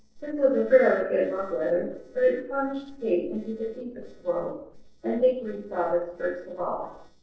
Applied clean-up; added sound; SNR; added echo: neural separator model SepFormer DNS4.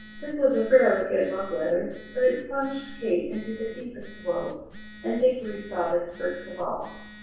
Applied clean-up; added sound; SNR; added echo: none; Telephone; 17 dB; reverberation time 0.7 s.